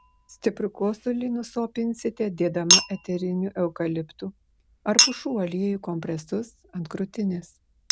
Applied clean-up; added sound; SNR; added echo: none; Chink, clink; 1 dB; none.